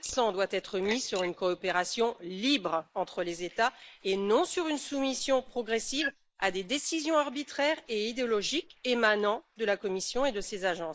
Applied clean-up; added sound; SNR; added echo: neural mask model Resemble Enhance denoiser.